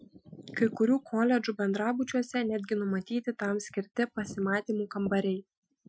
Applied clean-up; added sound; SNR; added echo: classical method Wiener filter.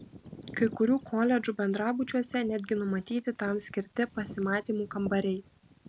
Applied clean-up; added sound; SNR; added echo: none; Bird vocalization, bird call, bird song; 17 dB; none.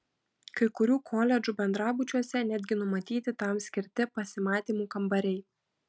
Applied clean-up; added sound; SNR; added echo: none; none; none; none.